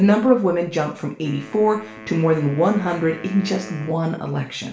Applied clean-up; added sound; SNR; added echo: none; Wind instrument, woodwind instrument; 20 dB; reverberation time 0.4 s.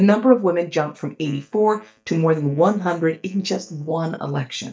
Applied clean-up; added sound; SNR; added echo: neural mask model DeepFilterNet 3.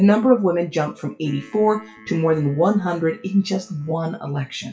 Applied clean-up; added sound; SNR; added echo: classical method WPE with log-MMSE.